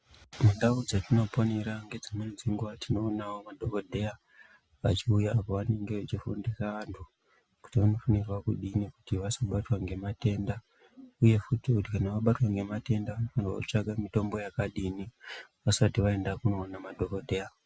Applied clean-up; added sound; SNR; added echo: none; none; none; none.